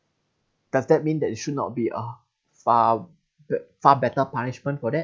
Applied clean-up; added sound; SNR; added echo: none; none; none; none.